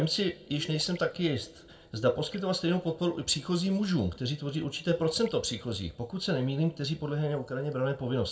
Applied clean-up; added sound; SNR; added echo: none; Gurgling; 16 dB; reverberation time 0.2 s.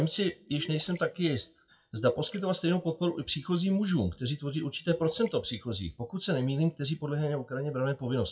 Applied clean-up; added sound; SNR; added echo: classical method WPE with log-MMSE.